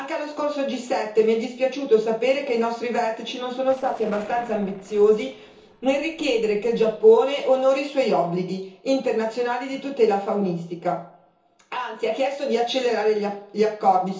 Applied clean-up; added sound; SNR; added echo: neural separator model SepFormer DNS4.